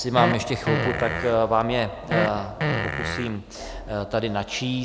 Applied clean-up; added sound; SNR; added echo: none; Fart; 3 dB; none.